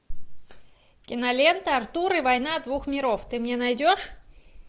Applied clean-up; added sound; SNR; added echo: none; none; none; none.